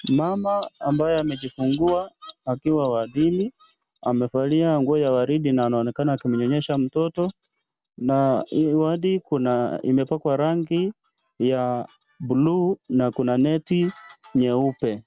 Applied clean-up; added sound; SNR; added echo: none; none; none; none.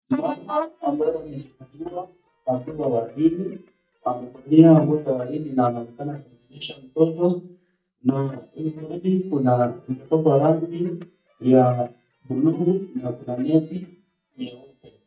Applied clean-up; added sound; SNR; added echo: neural mask model DeepFilterNet 3.